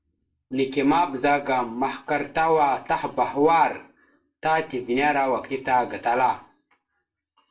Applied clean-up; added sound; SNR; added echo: none; none; none; reverberation time 0.3 s.